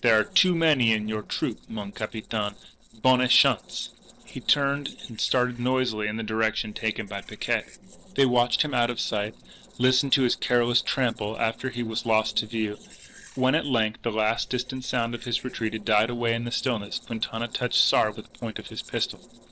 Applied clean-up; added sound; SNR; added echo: neural separator model SepFormer DNS4.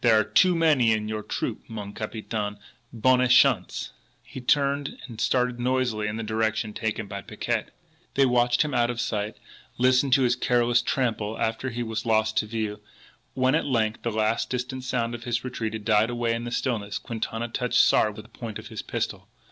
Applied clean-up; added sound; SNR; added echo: none; none; none; none.